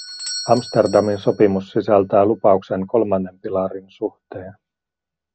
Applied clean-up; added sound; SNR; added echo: none; Bell / Doorbell; 18 dB; none.